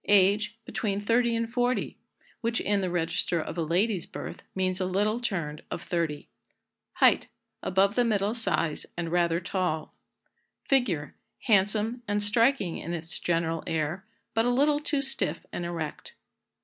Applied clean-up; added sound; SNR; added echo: none; none; none; none.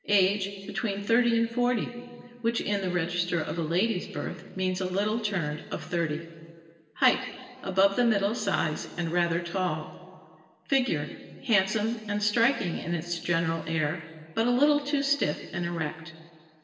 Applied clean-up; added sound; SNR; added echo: none; none; none; reverberation time 1.8 s.